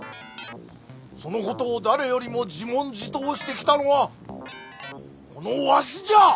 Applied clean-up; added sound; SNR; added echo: none; Keyboard (musical); 17 dB; none.